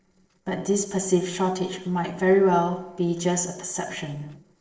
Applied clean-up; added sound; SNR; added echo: neural separator model SepFormer DNS4.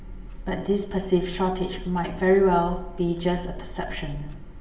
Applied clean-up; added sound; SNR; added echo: none; Clock; 18 dB; reverberation time 0.8 s.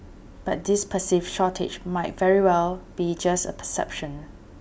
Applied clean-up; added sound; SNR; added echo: none; none; none; none.